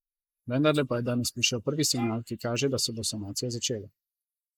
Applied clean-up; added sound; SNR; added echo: neural mask model Resemble Enhance denoiser.